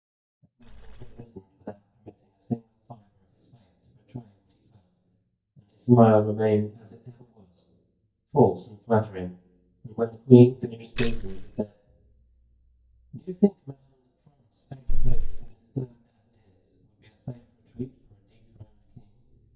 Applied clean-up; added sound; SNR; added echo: neural mask model DeepFilterNet 3.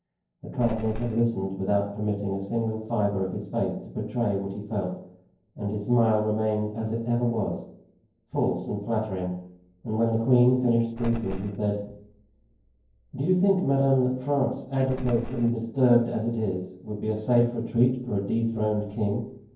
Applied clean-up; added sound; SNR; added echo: neural separator model SepFormer DNS4.